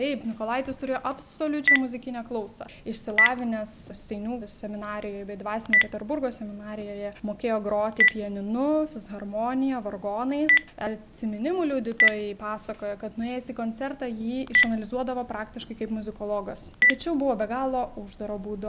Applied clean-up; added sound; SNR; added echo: none; Telephone; 0 dB; none.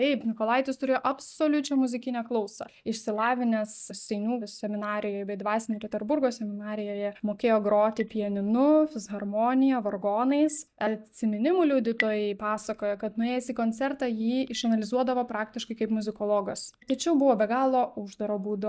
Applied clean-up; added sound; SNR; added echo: neural mask model DeepFilterNet 3.